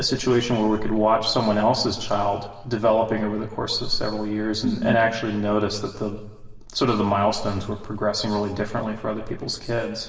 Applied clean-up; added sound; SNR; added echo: none; none; none; reverberation time 1.2 s.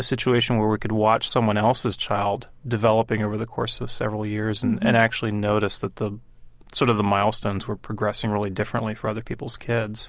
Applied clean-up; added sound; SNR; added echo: none; none; none; none.